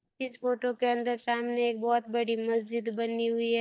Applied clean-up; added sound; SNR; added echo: neural mask model DeepFilterNet 3.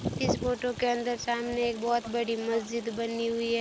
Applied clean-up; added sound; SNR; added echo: none; Stream; 16 dB; none.